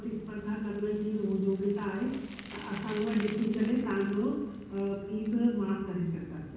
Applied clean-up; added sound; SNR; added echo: none; Bicycle; 17 dB; reverberation time 1.2 s.